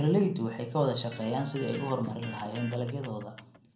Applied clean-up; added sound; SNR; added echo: none; Electric guitar; 18 dB; reverberation time 0.5 s.